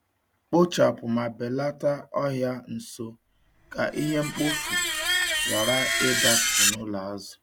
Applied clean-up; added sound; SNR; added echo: none; Screech; -2 dB; none.